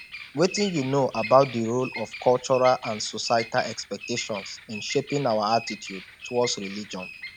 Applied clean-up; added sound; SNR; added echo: none; Bird vocalization, bird call, bird song; 14 dB; none.